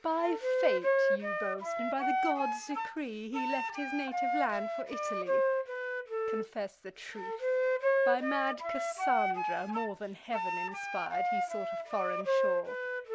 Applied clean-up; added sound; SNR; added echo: none; Wind instrument, woodwind instrument; -5 dB; none.